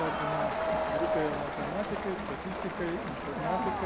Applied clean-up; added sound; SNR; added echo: none; Crowd; -4 dB; none.